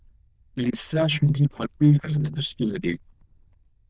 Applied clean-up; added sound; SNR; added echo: neural diffusion model UNIVERSE++.